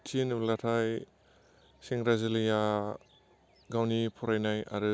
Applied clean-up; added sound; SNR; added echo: none; none; none; none.